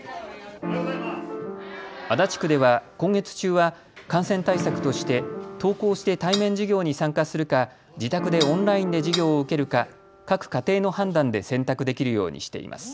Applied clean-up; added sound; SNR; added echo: none; Piano + Cutlery, silverware / Dishes, pots, and pans; 10 dB; none.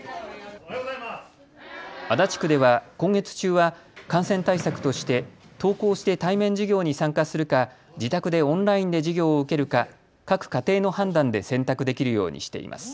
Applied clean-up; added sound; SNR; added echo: none; none; none; none.